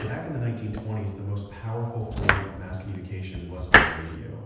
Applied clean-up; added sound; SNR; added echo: none; Domestic sounds, home sounds; -4 dB; reverberation time 1.1 s.